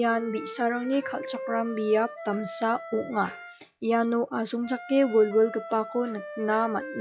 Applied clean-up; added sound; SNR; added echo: classical method log-MMSE.